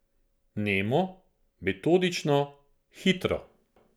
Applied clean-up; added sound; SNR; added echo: none; none; none; none.